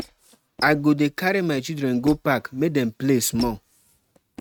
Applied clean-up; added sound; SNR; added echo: neural mask model RNNoise.